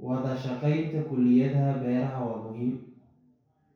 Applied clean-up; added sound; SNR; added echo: none; none; none; reverberation time 0.6 s.